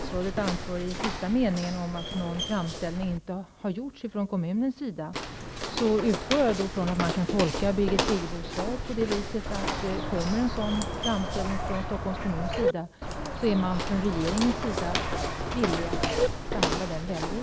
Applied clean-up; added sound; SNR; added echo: none; Bird + Walk, footsteps; 2 dB; none.